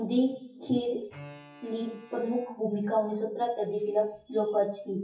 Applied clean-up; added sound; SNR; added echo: classical method WPE with log-MMSE.